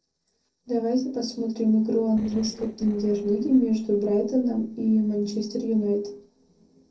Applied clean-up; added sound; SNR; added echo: neural separator model SepFormer DNS4.